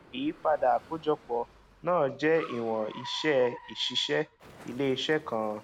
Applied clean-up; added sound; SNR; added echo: none; Car; 19 dB; none.